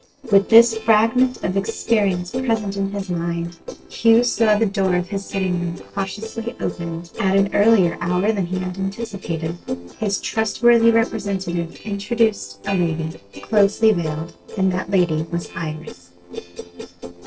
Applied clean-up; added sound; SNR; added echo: neural separator model SepFormer DNS4.